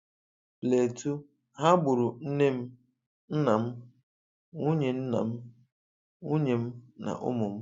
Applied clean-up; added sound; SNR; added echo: none; none; none; none.